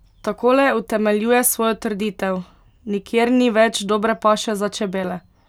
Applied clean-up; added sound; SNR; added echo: none; none; none; none.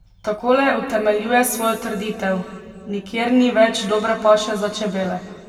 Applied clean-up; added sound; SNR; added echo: none; none; none; reverberation time 2.0 s.